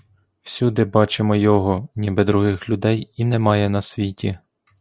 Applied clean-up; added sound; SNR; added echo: none; none; none; none.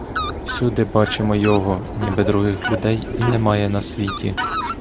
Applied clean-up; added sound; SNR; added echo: none; Fowl; 6 dB; none.